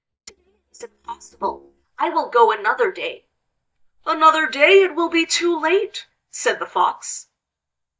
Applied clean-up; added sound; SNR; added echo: neural mask model DeepFilterNet 3.